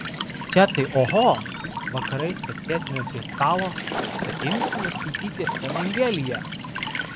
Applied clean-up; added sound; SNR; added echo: none; Walk, footsteps / Stream / Trickle, dribble / Chirp, tweet; 4 dB; none.